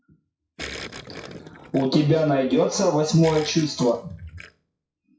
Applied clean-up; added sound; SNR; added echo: classical method WPE with log-MMSE.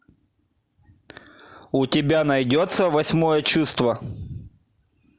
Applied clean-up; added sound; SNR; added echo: none; none; none; none.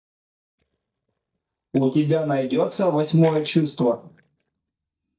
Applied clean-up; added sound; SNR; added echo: neural mask model DeepFilterNet 3.